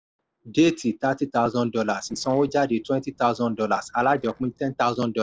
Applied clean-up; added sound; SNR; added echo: neural separator model SepFormer DNS4.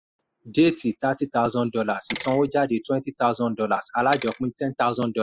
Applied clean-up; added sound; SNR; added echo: classical method spectral subtraction.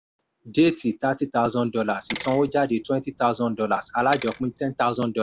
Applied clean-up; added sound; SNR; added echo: none; Bicycle; 15 dB; none.